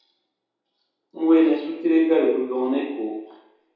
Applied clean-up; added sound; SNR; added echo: none; none; none; reverberation time 0.8 s.